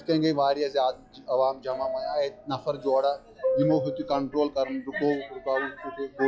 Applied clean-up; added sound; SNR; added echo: classical method log-MMSE.